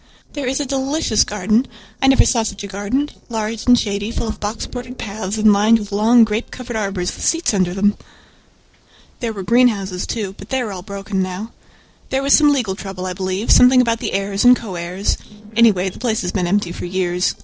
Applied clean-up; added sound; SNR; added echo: neural separator model SepFormer DNS4.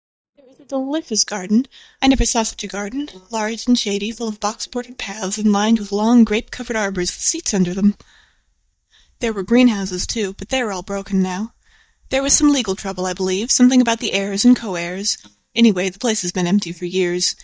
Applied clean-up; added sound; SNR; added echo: neural mask model DeepFilterNet 3.